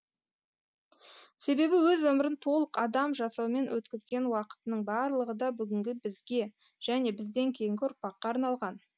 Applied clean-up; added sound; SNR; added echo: none; none; none; none.